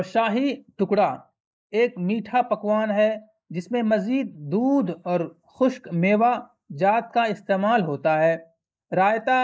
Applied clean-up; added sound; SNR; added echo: neural mask model Resemble Enhance denoiser.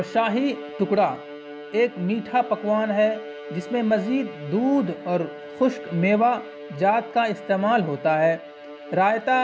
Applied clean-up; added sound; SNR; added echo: none; Bowed string instrument; 14 dB; none.